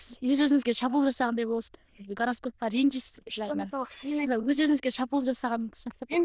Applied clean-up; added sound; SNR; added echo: neural diffusion model UNIVERSE++.